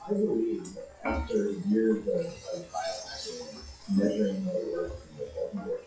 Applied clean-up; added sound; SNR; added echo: classical method WPE with log-MMSE.